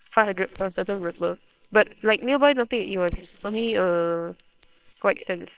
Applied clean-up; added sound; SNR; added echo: neural separator model SepFormer WHAMR!.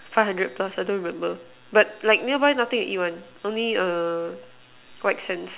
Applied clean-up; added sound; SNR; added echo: none; none; none; none.